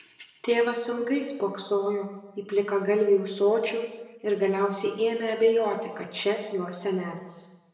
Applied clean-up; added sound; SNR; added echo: none; none; none; reverberation time 0.9 s.